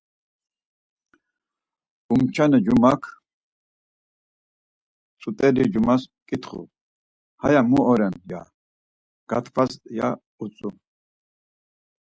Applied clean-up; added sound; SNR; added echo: none; none; none; none.